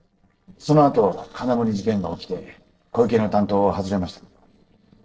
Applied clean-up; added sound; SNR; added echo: neural separator model SepFormer DNS4.